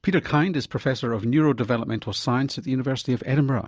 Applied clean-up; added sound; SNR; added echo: none; none; none; none.